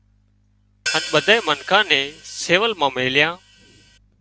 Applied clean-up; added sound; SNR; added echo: none; Crash cymbal / Hi-hat; 12 dB; none.